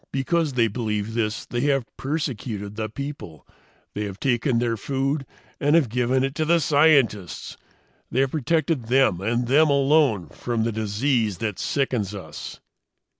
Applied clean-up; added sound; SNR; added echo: none; none; none; none.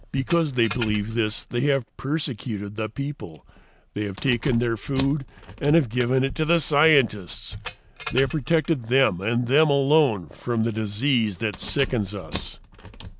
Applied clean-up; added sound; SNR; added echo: none; Keys jangling; 14 dB; none.